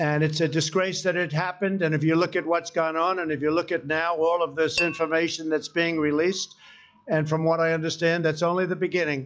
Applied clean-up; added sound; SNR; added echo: classical method log-MMSE.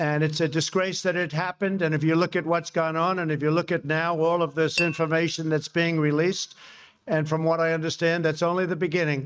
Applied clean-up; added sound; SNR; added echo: neural mask model RNNoise.